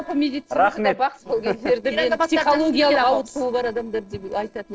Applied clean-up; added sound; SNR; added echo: neural separator model SepFormer DNS4.